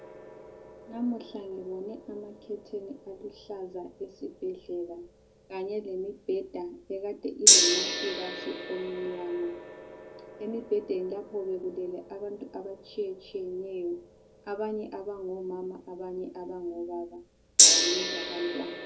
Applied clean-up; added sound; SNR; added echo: none; Gong; -5 dB; reverberation time 0.3 s.